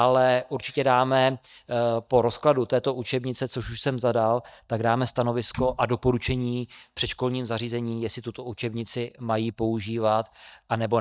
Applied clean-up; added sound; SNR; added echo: neural mask model DeepFilterNet 3.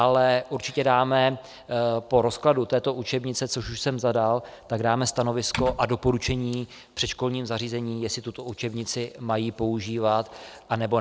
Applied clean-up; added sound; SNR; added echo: none; Typing; 7 dB; none.